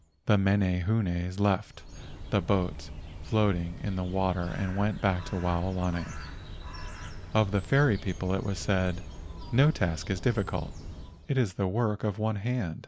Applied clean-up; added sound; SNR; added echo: none; Bird; 12 dB; none.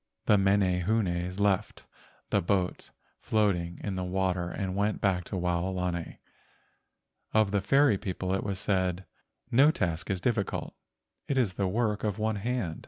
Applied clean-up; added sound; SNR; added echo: none; none; none; none.